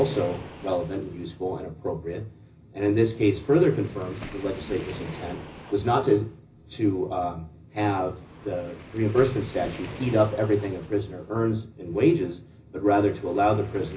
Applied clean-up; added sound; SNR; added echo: none; Waves, surf; 18 dB; reverberation time 0.4 s.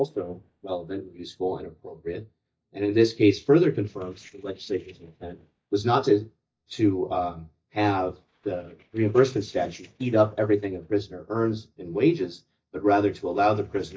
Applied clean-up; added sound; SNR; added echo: neural mask model DeepFilterNet 3.